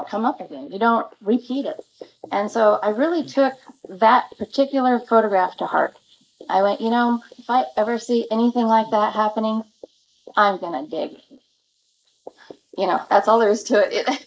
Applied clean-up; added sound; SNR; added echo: neural mask model Resemble Enhance denoiser.